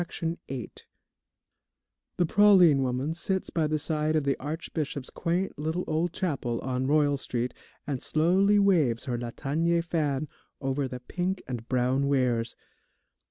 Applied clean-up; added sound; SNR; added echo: none; none; none; none.